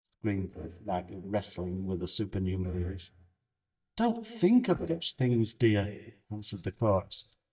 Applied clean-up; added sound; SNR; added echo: neural mask model DeepFilterNet 3.